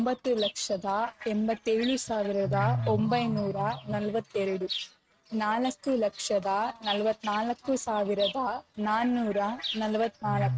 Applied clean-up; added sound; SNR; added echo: neural mask model RNNoise.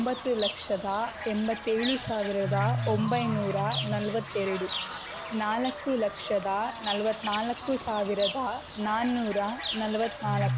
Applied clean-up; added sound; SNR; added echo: none; Bird / Fowl; 5 dB; none.